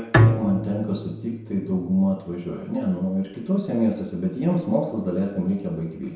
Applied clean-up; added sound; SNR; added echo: none; Bowed string instrument; 1 dB; reverberation time 0.7 s.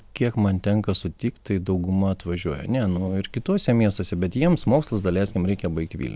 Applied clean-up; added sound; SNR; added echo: none; none; none; none.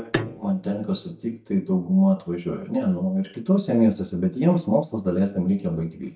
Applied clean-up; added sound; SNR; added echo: neural mask model DeepFilterNet 3.